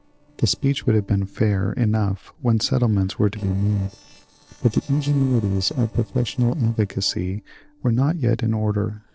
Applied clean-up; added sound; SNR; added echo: neural separator model SepFormer DNS4.